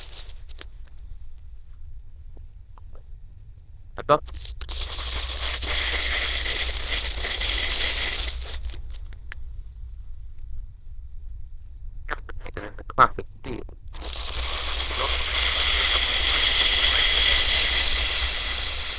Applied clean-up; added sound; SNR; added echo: neural diffusion model UNIVERSE++.